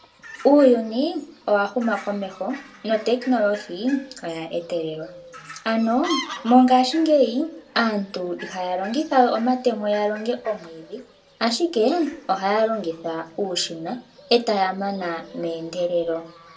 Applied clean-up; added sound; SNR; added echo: none; Fowl; 18 dB; reverberation time 0.2 s.